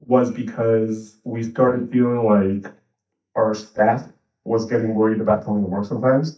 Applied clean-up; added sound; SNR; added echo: neural mask model DeepFilterNet 3.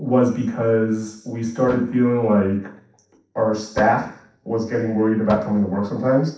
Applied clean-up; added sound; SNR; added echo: neural separator model SepFormer DNS4.